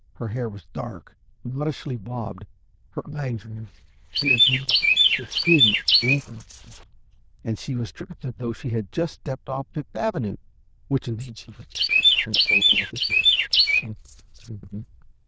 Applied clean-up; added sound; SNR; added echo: neural diffusion model UNIVERSE++.